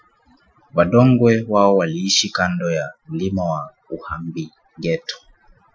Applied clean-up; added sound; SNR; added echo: classical method Wiener filter.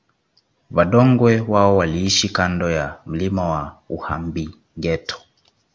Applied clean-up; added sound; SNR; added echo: none; none; none; none.